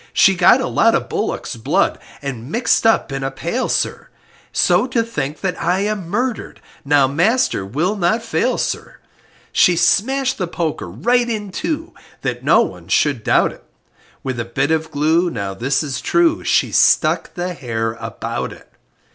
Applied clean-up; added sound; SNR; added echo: none; none; none; none.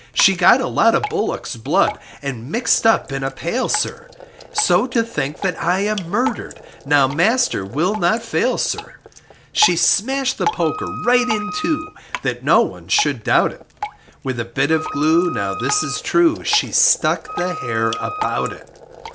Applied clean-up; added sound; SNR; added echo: none; Drip + Wind instrument, woodwind instrument; 11 dB; none.